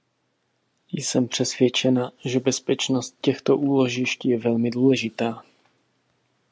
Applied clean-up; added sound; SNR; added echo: none; none; none; none.